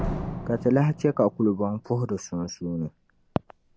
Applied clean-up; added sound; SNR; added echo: none; Slam; 11 dB; none.